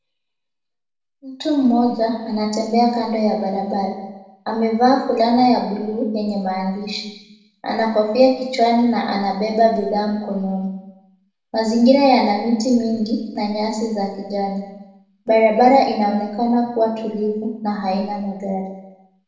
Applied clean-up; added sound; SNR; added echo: none; none; none; reverberation time 0.8 s.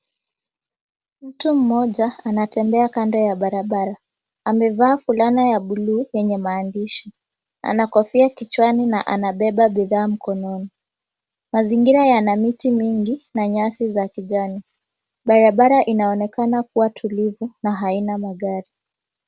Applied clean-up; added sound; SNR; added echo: none; none; none; none.